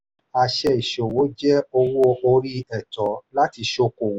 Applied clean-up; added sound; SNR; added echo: none; none; none; none.